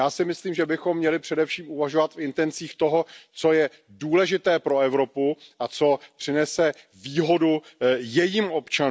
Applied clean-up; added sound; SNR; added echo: none; none; none; none.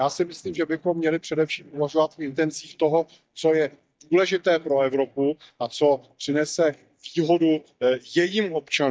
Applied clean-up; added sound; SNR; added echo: neural mask model DeepFilterNet 3.